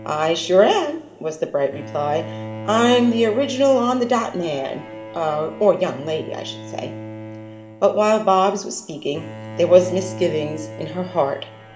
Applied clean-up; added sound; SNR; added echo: none; Bowed string instrument; 15 dB; reverberation time 2.1 s.